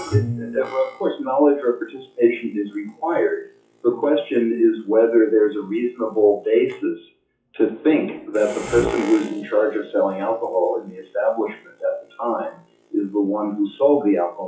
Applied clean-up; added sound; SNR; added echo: classical method WPE with log-MMSE.